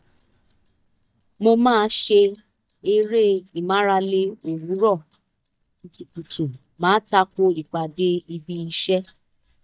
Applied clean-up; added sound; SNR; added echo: neural mask model DeepFilterNet 3.